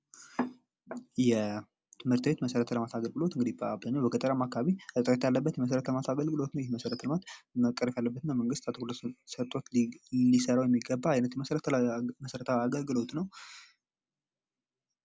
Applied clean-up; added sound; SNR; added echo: none; none; none; none.